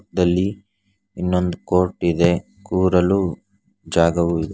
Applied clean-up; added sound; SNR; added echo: none; none; none; none.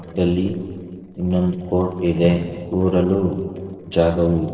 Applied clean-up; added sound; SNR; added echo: neural separator model SepFormer DNS4.